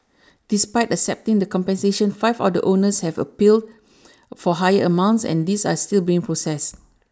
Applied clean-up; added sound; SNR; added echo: none; none; none; none.